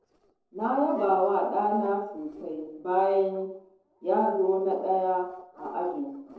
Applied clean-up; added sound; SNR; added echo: neural separator model SepFormer DNS4.